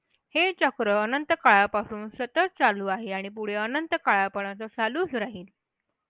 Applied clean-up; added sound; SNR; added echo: none; none; none; none.